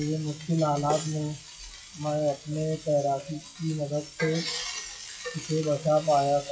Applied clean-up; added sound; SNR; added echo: classical method WPE with log-MMSE.